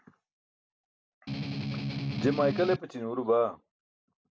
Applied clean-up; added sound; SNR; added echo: none; Strum; 1 dB; none.